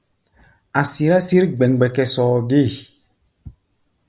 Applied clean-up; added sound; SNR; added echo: none; none; none; none.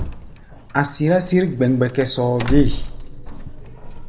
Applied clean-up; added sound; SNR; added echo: none; Doorbell; 5 dB; reverberation time 1.2 s.